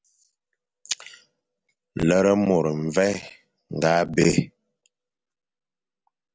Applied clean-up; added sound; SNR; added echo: none; none; none; none.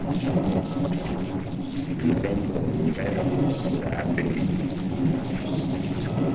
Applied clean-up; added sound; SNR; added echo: neural separator model SepFormer DNS4.